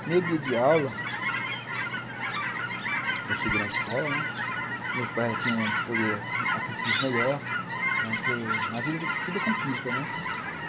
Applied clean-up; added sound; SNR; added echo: none; Chirp, tweet / Fowl; -1 dB; none.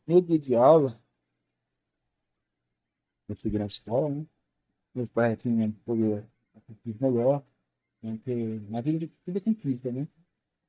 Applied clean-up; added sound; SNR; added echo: neural mask model DeepFilterNet 3.